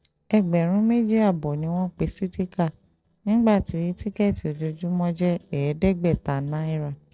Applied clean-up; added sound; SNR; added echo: neural separator model SepFormer DNS4.